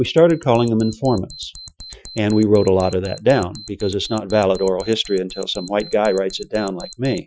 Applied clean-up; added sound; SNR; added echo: classical method Wiener filter.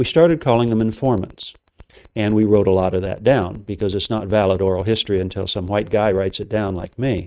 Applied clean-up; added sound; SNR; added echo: neural mask model RNNoise.